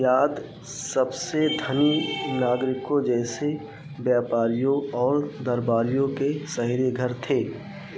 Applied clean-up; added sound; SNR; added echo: none; Wind instrument, woodwind instrument; 15 dB; none.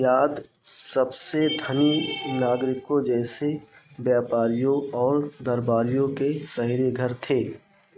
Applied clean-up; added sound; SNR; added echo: neural mask model RNNoise.